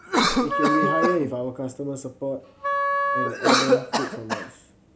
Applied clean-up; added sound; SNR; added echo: none; Wind instrument, woodwind instrument + Cough; -5 dB; none.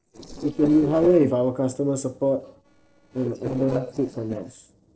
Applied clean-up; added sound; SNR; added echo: neural separator model SepFormer DNS4.